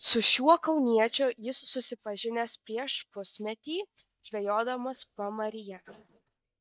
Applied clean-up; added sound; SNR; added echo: neural mask model DeepFilterNet 3.